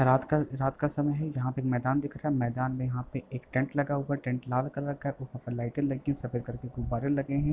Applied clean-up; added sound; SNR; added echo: none; none; none; none.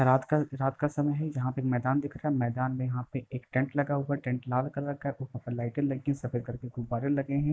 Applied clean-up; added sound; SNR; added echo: neural mask model Resemble Enhance denoiser.